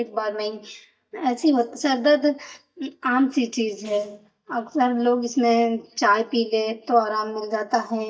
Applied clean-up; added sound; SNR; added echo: neural mask model DeepFilterNet 3.